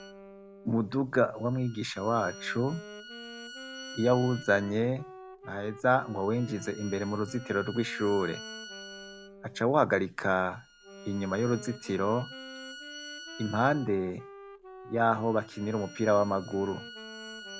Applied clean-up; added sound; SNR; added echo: none; Wind instrument, woodwind instrument + Bowed string instrument; 15 dB; none.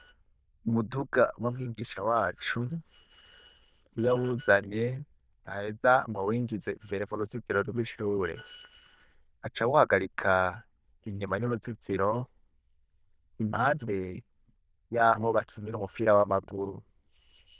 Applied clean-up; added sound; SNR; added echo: neural diffusion model UNIVERSE++.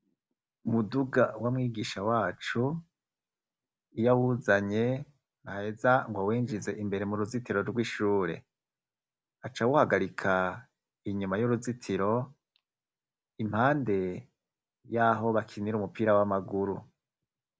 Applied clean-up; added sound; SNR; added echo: none; none; none; none.